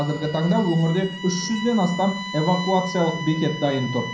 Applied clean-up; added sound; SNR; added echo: none; Bowed string instrument; 12 dB; reverberation time 0.6 s.